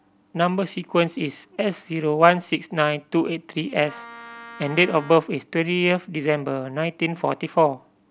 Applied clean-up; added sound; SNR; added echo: none; Wind instrument, woodwind instrument; 19 dB; none.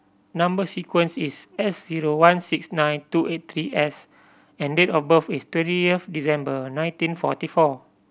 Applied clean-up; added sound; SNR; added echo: none; none; none; none.